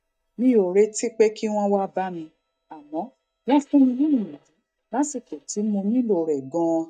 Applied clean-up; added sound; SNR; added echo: neural mask model DeepFilterNet 3.